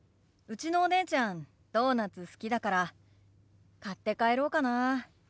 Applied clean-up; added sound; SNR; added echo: none; none; none; none.